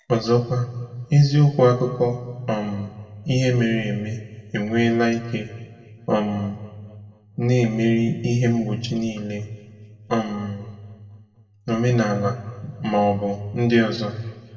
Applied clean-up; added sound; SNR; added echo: none; none; none; reverberation time 1.5 s.